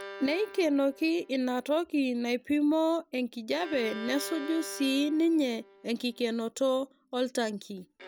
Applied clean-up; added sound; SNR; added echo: none; Bowed string instrument; 17 dB; none.